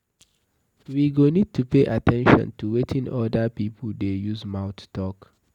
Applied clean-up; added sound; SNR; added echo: none; none; none; none.